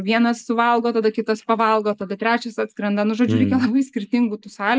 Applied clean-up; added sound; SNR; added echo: neural mask model Resemble Enhance denoiser.